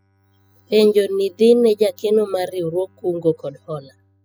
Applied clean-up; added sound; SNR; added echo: classical method spectral subtraction.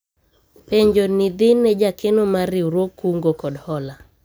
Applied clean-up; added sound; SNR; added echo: none; none; none; none.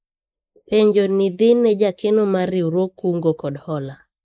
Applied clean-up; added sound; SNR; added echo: neural mask model Resemble Enhance denoiser.